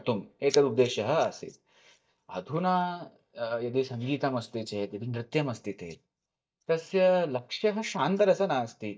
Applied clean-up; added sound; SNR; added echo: neural mask model DeepFilterNet 3.